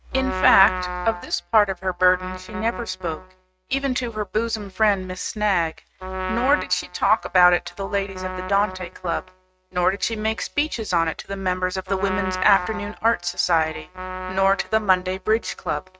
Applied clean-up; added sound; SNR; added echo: neural mask model RNNoise.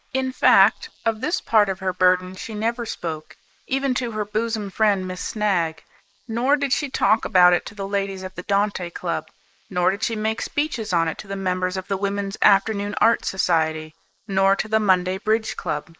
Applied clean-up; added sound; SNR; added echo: neural mask model Resemble Enhance denoiser.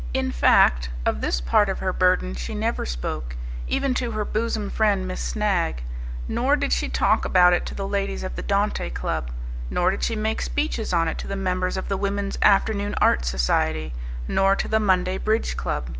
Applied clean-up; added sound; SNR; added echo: none; none; none; none.